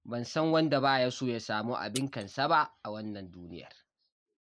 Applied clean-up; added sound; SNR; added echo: neural mask model Resemble Enhance denoiser.